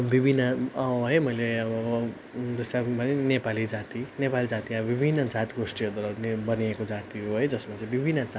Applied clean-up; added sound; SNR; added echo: none; none; none; none.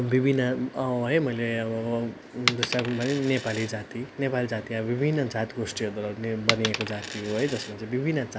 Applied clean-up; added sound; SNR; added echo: none; Coin (dropping); 9 dB; none.